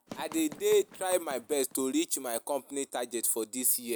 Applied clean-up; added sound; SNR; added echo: none; Run; 18 dB; none.